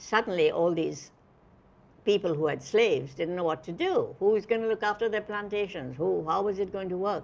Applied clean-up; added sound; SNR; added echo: none; none; none; none.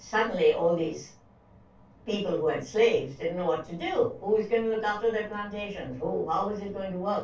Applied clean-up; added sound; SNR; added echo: none; none; none; reverberation time 0.2 s.